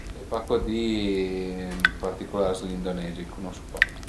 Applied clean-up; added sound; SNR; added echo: none; Drip / Water tap, faucet; 3 dB; none.